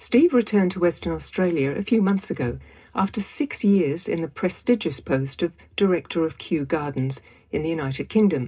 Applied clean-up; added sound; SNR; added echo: none; none; none; reverberation time 0.2 s.